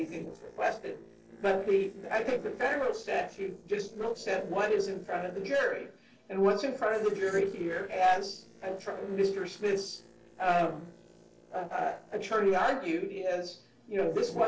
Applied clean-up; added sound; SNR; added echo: neural separator model SepFormer DNS4.